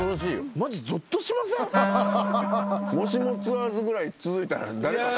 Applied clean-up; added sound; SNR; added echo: none; Wind instrument, woodwind instrument; 2 dB; none.